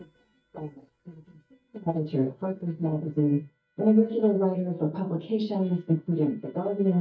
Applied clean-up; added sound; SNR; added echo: neural mask model DeepFilterNet 3.